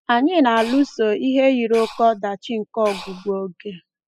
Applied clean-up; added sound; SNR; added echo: classical method spectral subtraction.